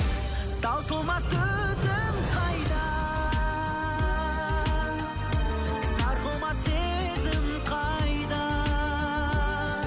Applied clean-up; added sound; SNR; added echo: none; none; none; none.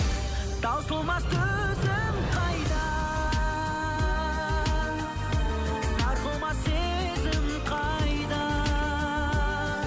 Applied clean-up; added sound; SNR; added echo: none; Gurgling / Liquid; 16 dB; none.